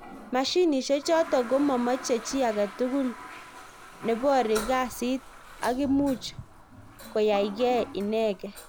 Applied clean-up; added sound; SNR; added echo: none; Toilet flush; 15 dB; none.